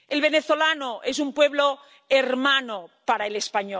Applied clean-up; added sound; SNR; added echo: none; none; none; none.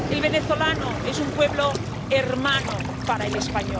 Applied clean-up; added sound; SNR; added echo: none; Waves, surf; 3 dB; none.